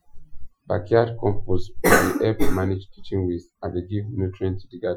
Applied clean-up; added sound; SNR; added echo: classical method Wiener filter.